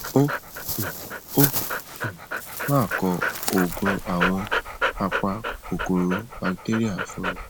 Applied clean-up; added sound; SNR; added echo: none; Dog; 2 dB; none.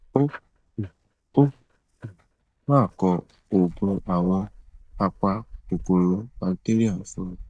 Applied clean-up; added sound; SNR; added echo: neural mask model DeepFilterNet 3.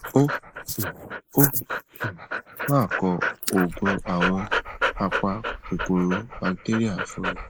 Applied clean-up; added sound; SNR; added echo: neural mask model Resemble Enhance denoiser.